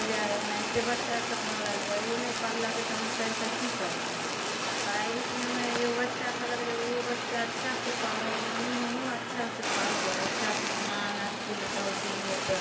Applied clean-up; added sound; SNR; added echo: none; Fire; -2 dB; reverberation time 2.5 s.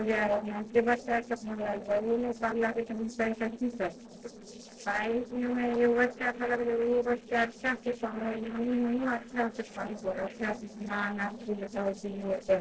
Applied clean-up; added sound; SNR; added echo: neural separator model SepFormer DNS4.